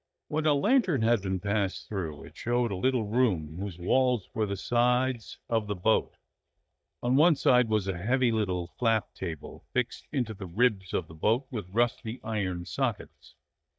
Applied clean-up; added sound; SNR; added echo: neural mask model DeepFilterNet 3.